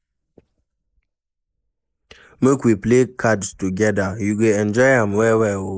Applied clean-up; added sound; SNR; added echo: neural mask model Resemble Enhance denoiser.